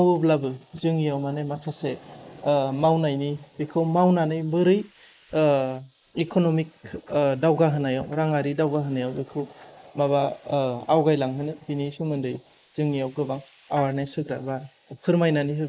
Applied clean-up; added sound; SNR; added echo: neural mask model Resemble Enhance denoiser.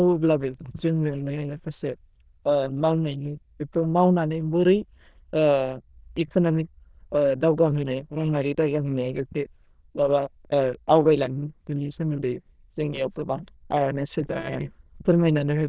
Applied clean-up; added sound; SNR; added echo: neural diffusion model UNIVERSE++.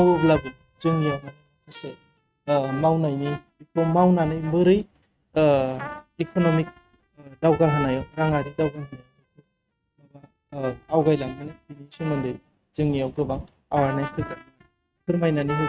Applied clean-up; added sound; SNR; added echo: neural mask model RNNoise.